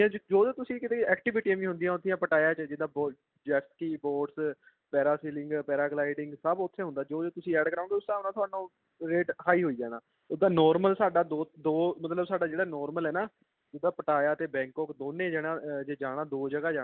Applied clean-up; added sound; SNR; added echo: none; none; none; none.